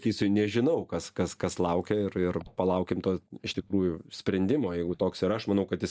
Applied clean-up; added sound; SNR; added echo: neural mask model DeepFilterNet 3.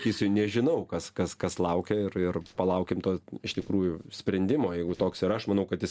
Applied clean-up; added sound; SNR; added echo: neural separator model SepFormer DNS4.